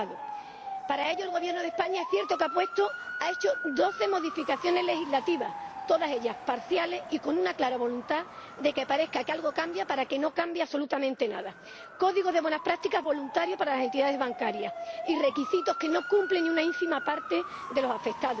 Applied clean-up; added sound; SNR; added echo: none; Motor vehicle (road) / Siren; 10 dB; none.